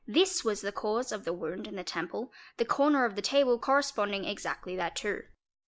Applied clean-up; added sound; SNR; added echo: neural mask model Resemble Enhance denoiser.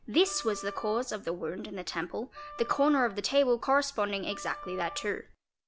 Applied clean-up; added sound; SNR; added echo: none; Wind instrument, woodwind instrument; 16 dB; none.